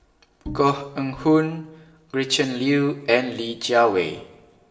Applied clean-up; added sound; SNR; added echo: none; Bowed string instrument; 15 dB; reverberation time 0.8 s.